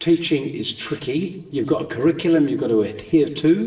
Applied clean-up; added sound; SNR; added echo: neural separator model SepFormer DNS4.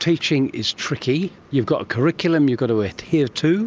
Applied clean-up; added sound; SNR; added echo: none; none; none; none.